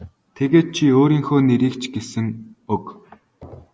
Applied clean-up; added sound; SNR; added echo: none; none; none; none.